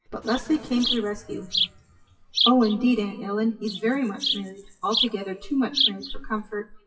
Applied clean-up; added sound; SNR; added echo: classical method WPE with log-MMSE.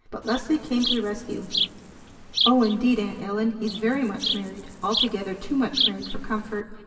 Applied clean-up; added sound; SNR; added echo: none; Insect; 4 dB; reverberation time 2.2 s.